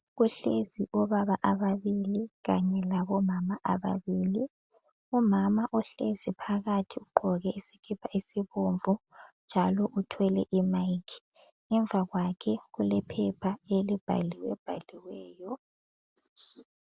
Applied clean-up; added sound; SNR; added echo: none; none; none; none.